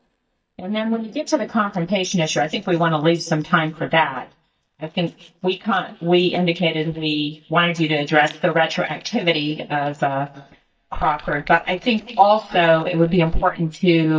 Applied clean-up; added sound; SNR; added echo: neural mask model DeepFilterNet 3.